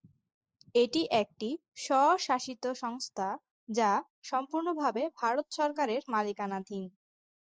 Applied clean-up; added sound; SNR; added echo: neural mask model Resemble Enhance denoiser.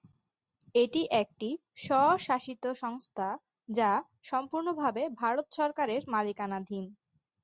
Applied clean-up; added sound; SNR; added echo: none; none; none; none.